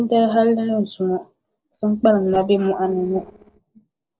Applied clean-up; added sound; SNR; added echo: neural separator model SepFormer DNS4.